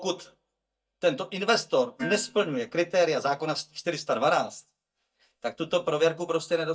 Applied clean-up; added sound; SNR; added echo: neural mask model DeepFilterNet 3.